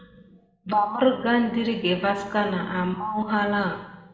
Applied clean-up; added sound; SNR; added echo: none; none; none; reverberation time 0.9 s.